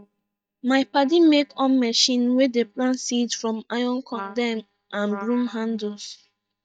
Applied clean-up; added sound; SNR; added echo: neural mask model DeepFilterNet 3.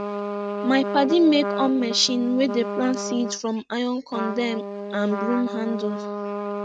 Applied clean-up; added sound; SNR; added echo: neural mask model RNNoise.